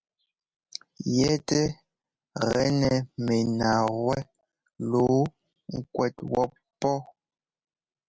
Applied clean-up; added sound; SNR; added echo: none; none; none; none.